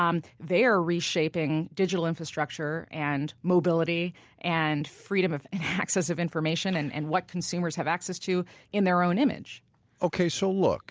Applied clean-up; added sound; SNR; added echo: none; none; none; none.